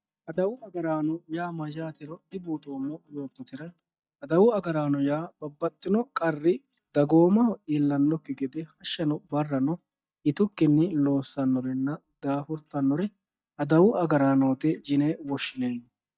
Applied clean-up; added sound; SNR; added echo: neural mask model DeepFilterNet 3.